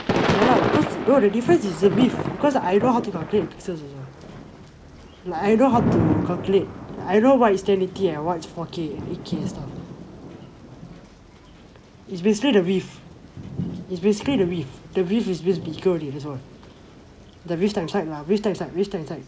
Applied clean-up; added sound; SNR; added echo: none; Thunder / Rain; 6 dB; none.